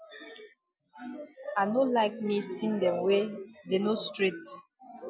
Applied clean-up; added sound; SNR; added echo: none; none; none; none.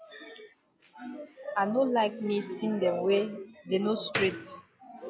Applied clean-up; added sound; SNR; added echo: none; Slam; 15 dB; none.